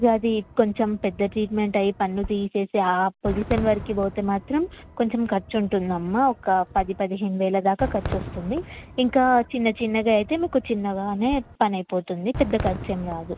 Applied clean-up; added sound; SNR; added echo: none; Fireworks; 14 dB; none.